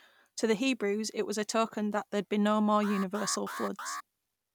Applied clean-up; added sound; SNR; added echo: none; Alarm; 10 dB; none.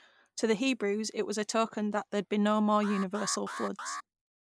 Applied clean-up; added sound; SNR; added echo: neural mask model Resemble Enhance denoiser.